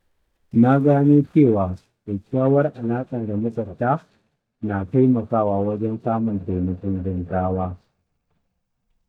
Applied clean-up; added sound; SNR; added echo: neural mask model DeepFilterNet 3.